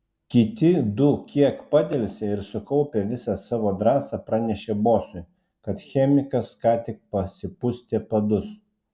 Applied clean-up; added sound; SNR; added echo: none; none; none; none.